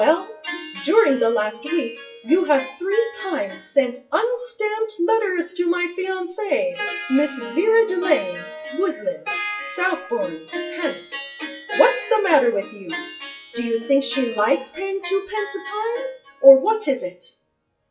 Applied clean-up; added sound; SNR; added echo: classical method WPE with log-MMSE.